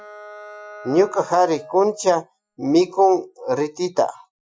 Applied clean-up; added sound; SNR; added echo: classical method Wiener filter.